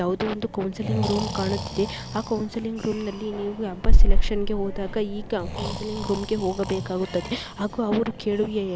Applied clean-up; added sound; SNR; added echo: none; Breathing; -4 dB; none.